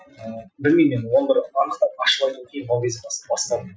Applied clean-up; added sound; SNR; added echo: classical method Wiener filter.